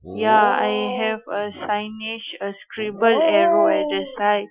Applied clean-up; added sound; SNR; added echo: classical method Wiener filter.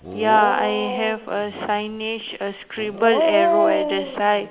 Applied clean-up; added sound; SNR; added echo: none; Dog; 3 dB; none.